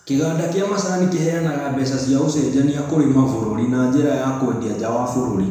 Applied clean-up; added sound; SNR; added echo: none; none; none; reverberation time 1.0 s.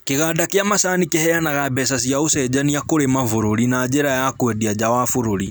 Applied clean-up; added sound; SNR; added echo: none; none; none; none.